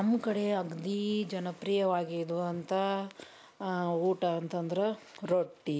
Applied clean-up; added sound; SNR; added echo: none; none; none; none.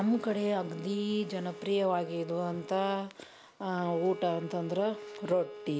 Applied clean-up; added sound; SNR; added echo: none; Bowed string instrument; 13 dB; none.